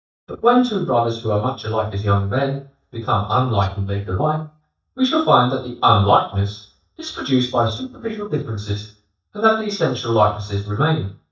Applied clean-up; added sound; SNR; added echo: neural mask model DeepFilterNet 3.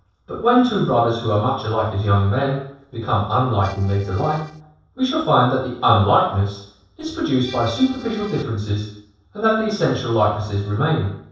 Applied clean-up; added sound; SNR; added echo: neural separator model SepFormer DNS4.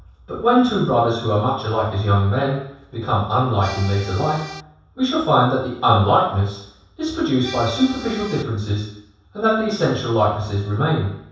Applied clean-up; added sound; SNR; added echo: none; Accordion; 14 dB; reverberation time 0.7 s.